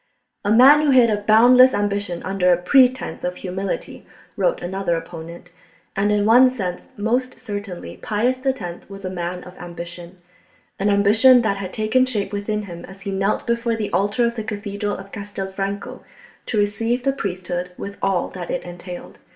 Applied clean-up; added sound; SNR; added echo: none; none; none; reverberation time 0.4 s.